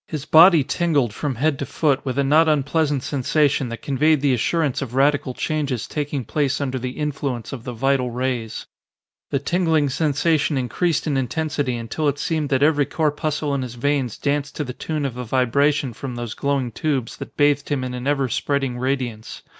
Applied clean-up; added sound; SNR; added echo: none; none; none; none.